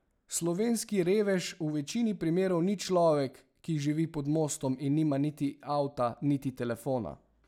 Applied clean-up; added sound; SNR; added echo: none; none; none; none.